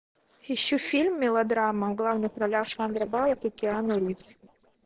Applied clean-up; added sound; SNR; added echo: neural separator model SepFormer DNS4.